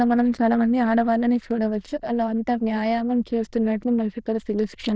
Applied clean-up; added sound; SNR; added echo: neural diffusion model UNIVERSE++.